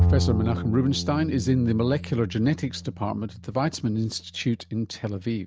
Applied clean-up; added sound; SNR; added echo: none; Bowed string instrument; 4 dB; none.